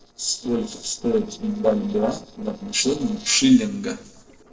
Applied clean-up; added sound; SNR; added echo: neural separator model SepFormer DNS4.